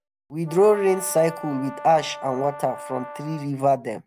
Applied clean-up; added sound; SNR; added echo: none; Brass instrument; 15 dB; none.